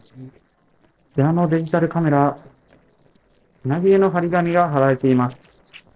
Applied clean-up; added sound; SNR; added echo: neural separator model SepFormer DNS4.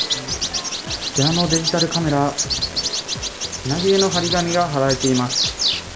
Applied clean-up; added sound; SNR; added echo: none; Bird vocalization, bird call, bird song; 2 dB; reverberation time 1.8 s.